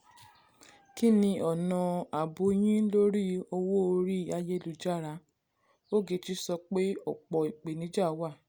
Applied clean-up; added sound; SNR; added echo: none; none; none; none.